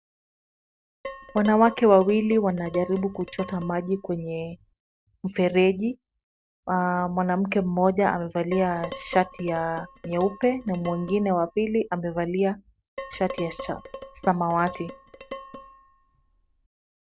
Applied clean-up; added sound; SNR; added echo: none; Dishes, pots, and pans; 15 dB; none.